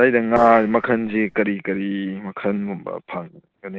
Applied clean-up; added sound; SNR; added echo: neural separator model SepFormer DNS4.